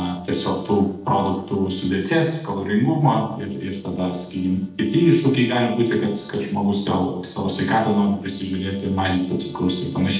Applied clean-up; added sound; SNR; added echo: neural separator model SepFormer DNS4.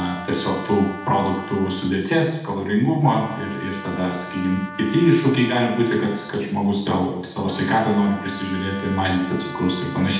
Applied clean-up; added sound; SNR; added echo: none; Trumpet; 15 dB; reverberation time 0.8 s.